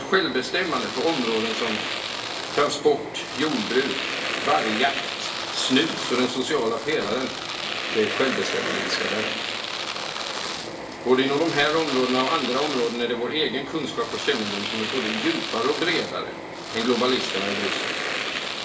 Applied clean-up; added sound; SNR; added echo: none; Domestic sounds, home sounds; 4 dB; reverberation time 0.9 s.